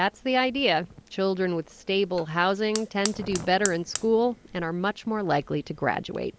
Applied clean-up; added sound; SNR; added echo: none; Fire; 14 dB; none.